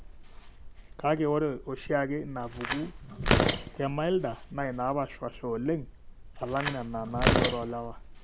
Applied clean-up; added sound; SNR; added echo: none; Tearing; 1 dB; none.